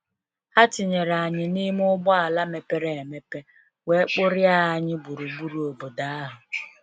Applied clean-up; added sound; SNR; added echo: none; none; none; none.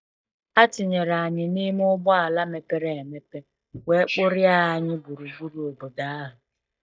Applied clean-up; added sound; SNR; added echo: neural mask model DeepFilterNet 3.